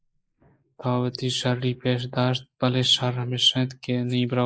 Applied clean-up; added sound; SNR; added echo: neural mask model Resemble Enhance denoiser.